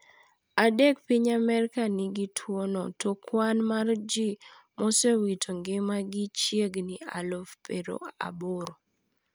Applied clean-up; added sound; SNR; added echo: none; none; none; none.